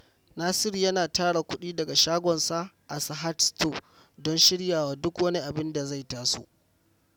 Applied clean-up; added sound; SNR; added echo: none; none; none; none.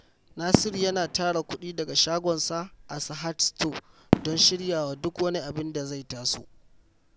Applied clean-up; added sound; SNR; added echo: none; Fireworks; 5 dB; none.